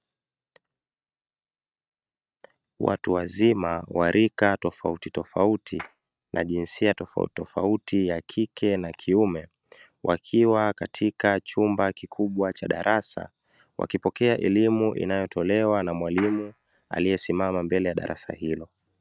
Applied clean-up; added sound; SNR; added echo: neural mask model RNNoise.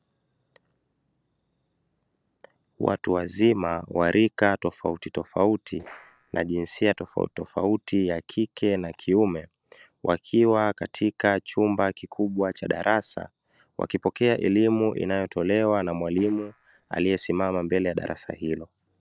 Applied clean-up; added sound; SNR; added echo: neural separator model SepFormer DNS4.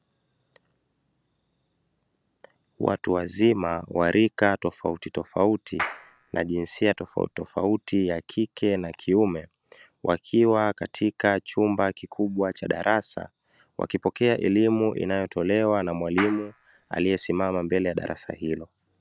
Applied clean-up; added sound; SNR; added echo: none; Clapping; 12 dB; none.